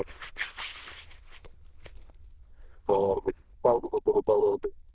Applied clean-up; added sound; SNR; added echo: neural diffusion model UNIVERSE++.